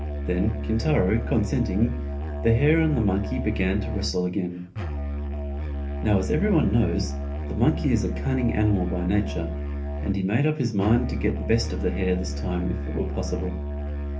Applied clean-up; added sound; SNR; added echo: none; Musical instrument; 4 dB; reverberation time 0.3 s.